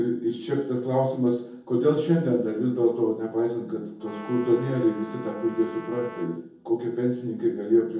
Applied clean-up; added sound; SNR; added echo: none; Brass instrument; 16 dB; reverberation time 0.7 s.